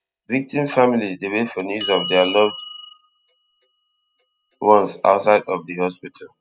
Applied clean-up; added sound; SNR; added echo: classical method spectral subtraction.